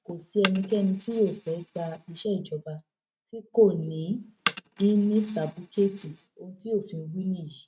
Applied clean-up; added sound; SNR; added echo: neural mask model RNNoise.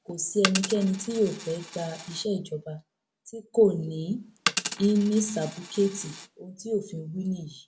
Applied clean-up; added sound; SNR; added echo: none; Coin (dropping); 9 dB; none.